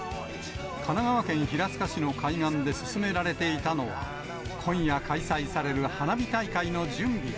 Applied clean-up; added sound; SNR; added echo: none; none; none; none.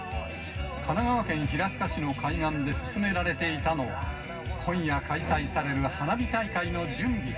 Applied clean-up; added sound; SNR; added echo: none; Bowed string instrument; 14 dB; reverberation time 0.4 s.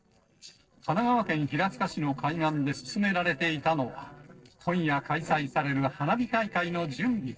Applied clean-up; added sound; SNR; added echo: neural separator model SepFormer DNS4.